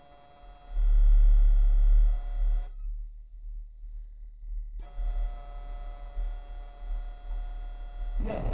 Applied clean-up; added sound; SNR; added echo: neural separator model SepFormer DNS4.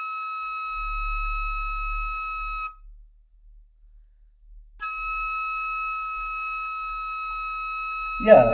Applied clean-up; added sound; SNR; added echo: none; Wind instrument, woodwind instrument; 4 dB; reverberation time 2.5 s.